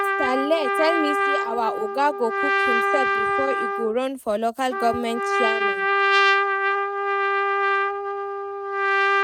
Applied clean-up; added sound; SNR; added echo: neural mask model RNNoise.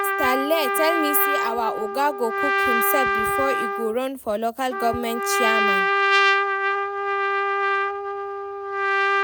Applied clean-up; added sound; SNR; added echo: none; Trumpet; -4 dB; none.